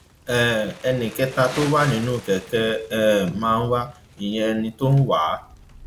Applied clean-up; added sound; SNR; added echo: none; Crumpling, crinkling; 18 dB; none.